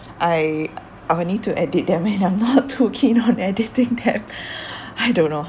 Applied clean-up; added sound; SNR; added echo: none; none; none; none.